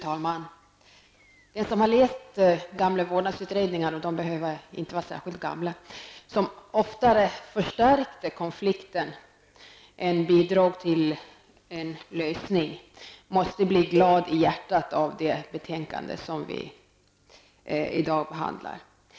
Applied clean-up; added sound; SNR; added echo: none; Cowbell; 11 dB; none.